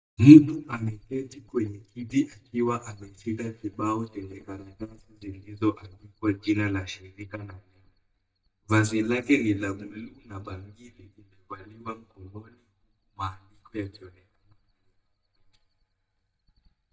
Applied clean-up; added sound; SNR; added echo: neural mask model DeepFilterNet 3.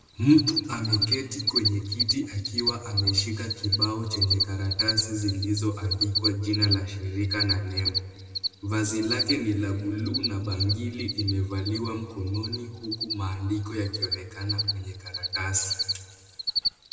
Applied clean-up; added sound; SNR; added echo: none; Cricket; 3 dB; reverberation time 1.5 s.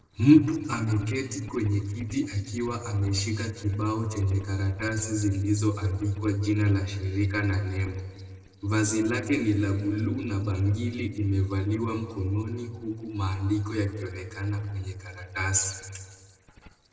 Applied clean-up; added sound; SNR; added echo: neural separator model SepFormer DNS4.